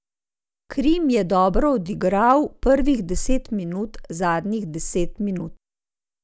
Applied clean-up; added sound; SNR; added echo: none; none; none; none.